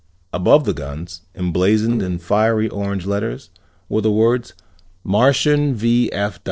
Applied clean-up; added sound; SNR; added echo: neural separator model SepFormer DNS4.